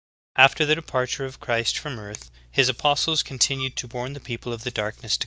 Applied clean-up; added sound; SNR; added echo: neural mask model DeepFilterNet 3.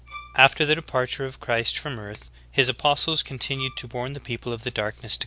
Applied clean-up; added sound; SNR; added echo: none; Bowed string instrument + Finger snapping; 20 dB; none.